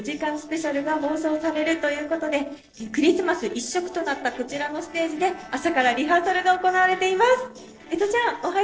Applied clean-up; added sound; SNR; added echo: neural separator model SepFormer DNS4.